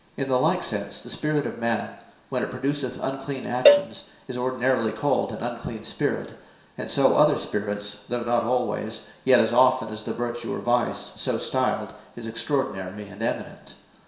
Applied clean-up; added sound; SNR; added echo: none; Cowbell; -1 dB; reverberation time 0.7 s.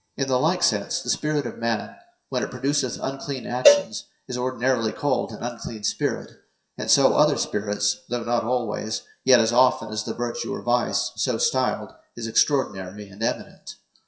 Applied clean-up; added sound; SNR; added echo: classical method WPE with log-MMSE.